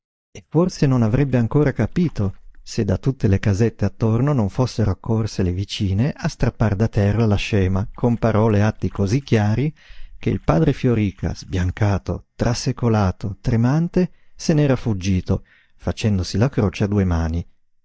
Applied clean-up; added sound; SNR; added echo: neural mask model DeepFilterNet 3.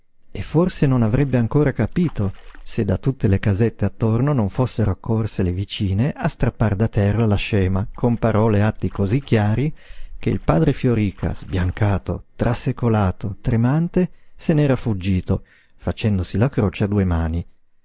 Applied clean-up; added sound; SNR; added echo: none; Splash, splatter; 14 dB; none.